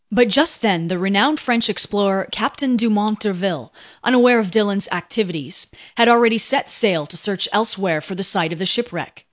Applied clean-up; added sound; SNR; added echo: none; none; none; none.